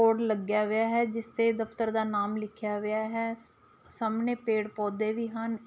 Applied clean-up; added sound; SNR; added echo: none; none; none; none.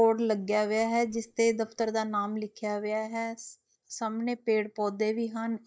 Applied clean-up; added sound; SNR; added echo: neural mask model DeepFilterNet 3.